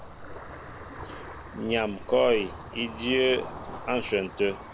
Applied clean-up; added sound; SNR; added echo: none; Ocean; 11 dB; none.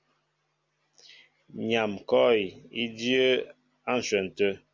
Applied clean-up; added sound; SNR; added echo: none; none; none; none.